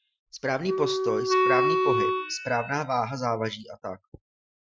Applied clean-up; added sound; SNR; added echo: classical method Wiener filter.